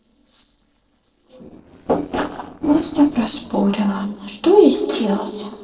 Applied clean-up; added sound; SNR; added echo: neural separator model SepFormer DNS4.